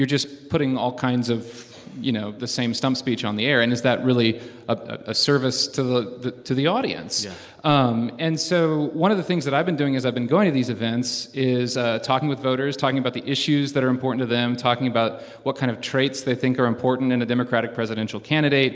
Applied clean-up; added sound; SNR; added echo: none; none; none; none.